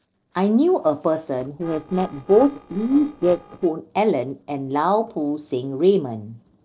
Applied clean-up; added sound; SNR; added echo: neural separator model SepFormer DNS4.